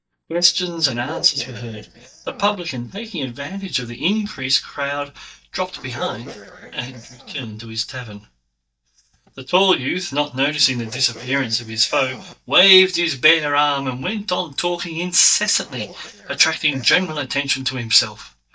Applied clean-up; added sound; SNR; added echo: neural mask model DeepFilterNet 3.